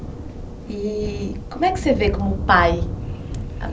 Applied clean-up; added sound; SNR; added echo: none; Thunder; 5 dB; none.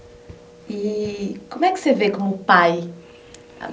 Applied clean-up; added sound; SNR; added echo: none; none; none; none.